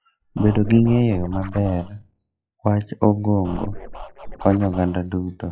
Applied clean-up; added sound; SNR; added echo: classical method log-MMSE.